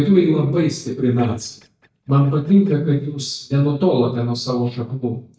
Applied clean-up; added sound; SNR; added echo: neural mask model DeepFilterNet 3.